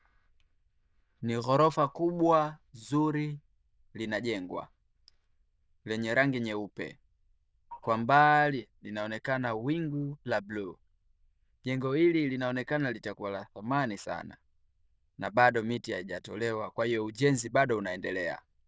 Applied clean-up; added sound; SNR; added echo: neural diffusion model UNIVERSE++.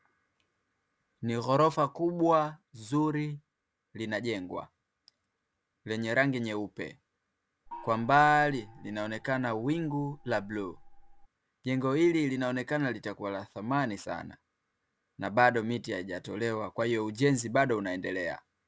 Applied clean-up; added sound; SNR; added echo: none; Gong; 19 dB; none.